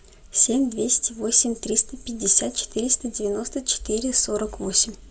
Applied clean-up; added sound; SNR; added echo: none; none; none; none.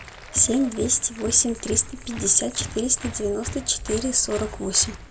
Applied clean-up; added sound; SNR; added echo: none; Applause; 14 dB; none.